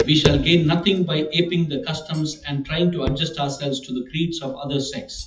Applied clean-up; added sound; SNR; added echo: classical method WPE with log-MMSE.